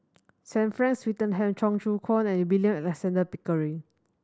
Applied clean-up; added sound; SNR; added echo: none; none; none; none.